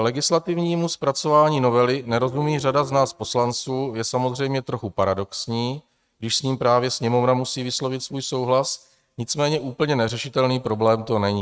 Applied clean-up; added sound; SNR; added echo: neural mask model RNNoise.